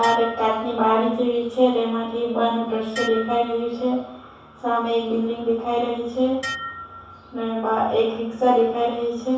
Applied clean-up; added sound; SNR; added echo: none; Dishes, pots, and pans; 15 dB; reverberation time 0.7 s.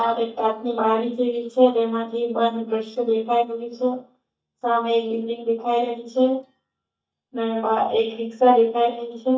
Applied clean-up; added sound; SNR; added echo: neural mask model DeepFilterNet 3.